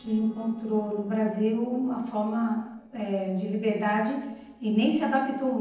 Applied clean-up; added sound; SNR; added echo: neural separator model SepFormer DNS4.